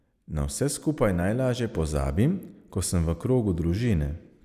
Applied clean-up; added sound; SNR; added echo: none; none; none; none.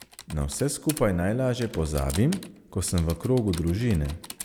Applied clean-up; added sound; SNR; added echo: none; Typing; 16 dB; none.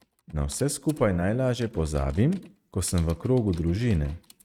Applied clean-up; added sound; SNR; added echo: neural mask model RNNoise.